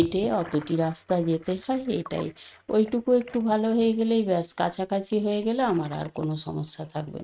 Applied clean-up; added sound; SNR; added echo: neural mask model RNNoise.